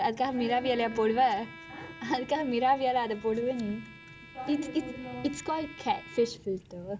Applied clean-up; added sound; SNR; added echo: none; Bowed string instrument; 19 dB; none.